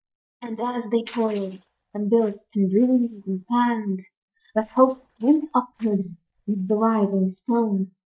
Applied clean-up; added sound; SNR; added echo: neural mask model DeepFilterNet 3.